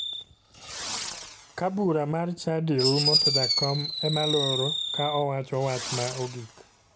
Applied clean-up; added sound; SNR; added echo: none; Fireworks; 1 dB; none.